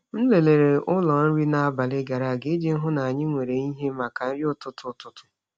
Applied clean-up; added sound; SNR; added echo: none; none; none; none.